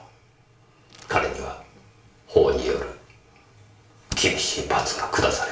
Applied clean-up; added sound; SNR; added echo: none; Slam; 19 dB; reverberation time 0.4 s.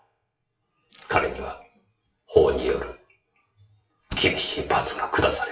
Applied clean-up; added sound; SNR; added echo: classical method WPE with log-MMSE.